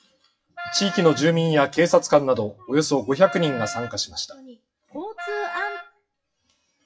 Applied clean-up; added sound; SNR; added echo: classical method WPE with log-MMSE.